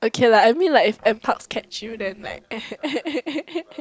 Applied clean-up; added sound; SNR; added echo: neural separator model SepFormer DNS4.